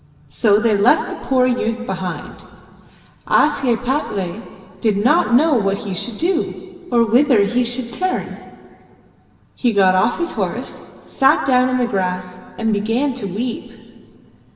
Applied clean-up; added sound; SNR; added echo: none; none; none; reverberation time 2.2 s.